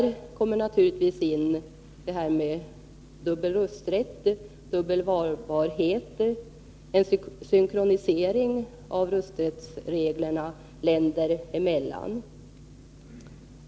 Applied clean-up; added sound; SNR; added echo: none; none; none; none.